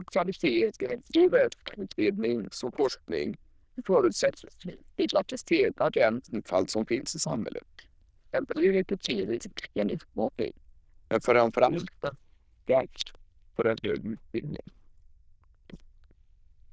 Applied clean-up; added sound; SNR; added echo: neural diffusion model UNIVERSE++.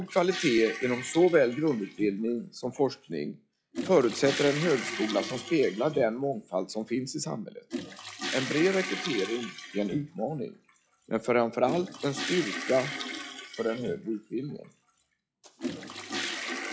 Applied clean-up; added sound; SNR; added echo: classical method log-MMSE.